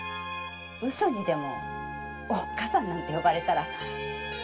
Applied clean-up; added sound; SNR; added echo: none; Wind instrument, woodwind instrument; 10 dB; reverberation time 2.1 s.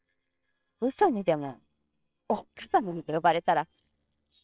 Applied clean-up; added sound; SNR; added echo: neural separator model SepFormer WHAMR!.